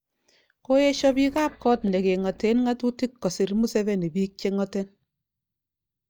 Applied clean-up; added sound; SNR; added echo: neural mask model DeepFilterNet 3.